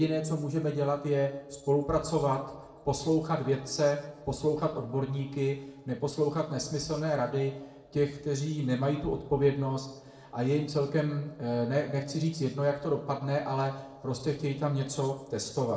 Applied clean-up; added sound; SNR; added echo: none; none; none; reverberation time 0.6 s.